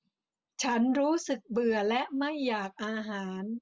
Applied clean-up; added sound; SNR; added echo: none; none; none; none.